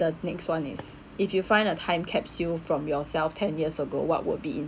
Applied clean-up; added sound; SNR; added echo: none; none; none; none.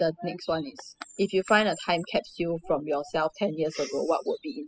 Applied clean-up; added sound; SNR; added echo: classical method spectral subtraction.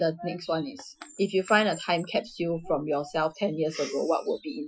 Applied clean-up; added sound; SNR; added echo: classical method Wiener filter.